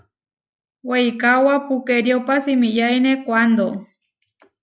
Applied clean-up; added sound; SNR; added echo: none; none; none; none.